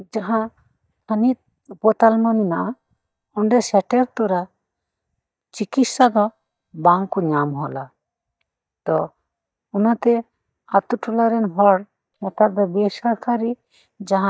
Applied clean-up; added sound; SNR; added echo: neural mask model DeepFilterNet 3.